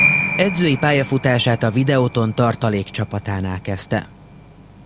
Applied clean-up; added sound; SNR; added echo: none; Piano; 7 dB; none.